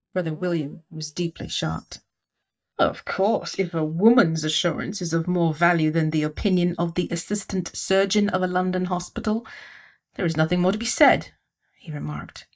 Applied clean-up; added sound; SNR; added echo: neural mask model DeepFilterNet 3.